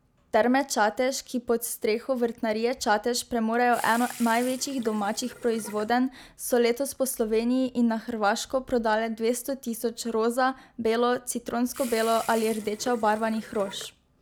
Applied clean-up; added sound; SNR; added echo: none; Sink (filling or washing) / Water tap, faucet; 16 dB; none.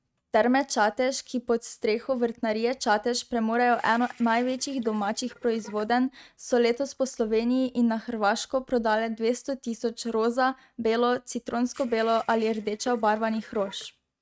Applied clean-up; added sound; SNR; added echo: neural mask model RNNoise.